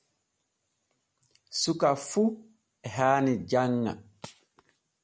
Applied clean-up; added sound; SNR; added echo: none; none; none; none.